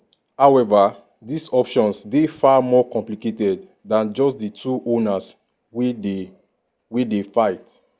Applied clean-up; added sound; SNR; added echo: none; none; none; none.